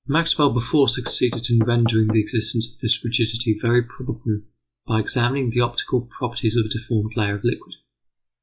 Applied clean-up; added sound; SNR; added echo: classical method log-MMSE.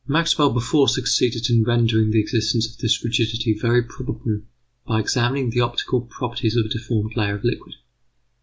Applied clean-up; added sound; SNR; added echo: none; none; none; none.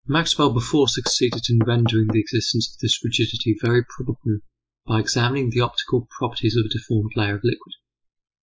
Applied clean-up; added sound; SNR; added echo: classical method spectral subtraction.